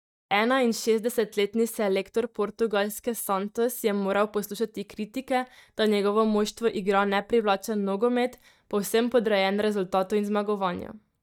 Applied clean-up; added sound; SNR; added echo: neural mask model DeepFilterNet 3.